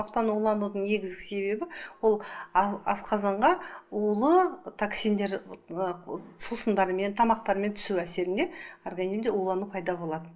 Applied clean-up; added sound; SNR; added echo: none; none; none; none.